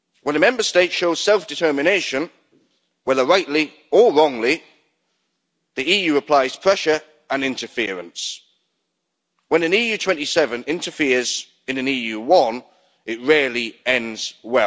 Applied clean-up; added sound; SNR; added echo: none; none; none; none.